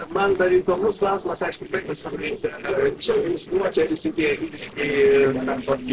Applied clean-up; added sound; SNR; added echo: neural separator model SepFormer DNS4.